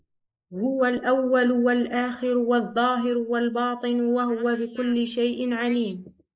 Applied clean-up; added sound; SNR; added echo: neural mask model Resemble Enhance denoiser.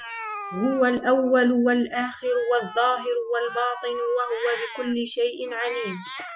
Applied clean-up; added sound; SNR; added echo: classical method Wiener filter.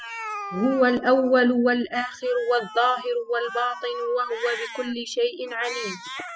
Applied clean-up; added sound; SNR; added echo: classical method spectral subtraction.